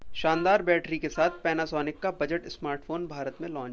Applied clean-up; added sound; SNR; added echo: none; Wind instrument, woodwind instrument; 18 dB; none.